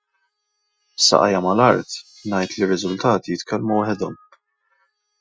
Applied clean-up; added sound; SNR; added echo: classical method Wiener filter.